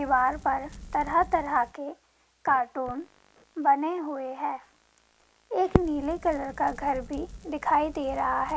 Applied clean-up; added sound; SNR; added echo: none; Crackle; 11 dB; none.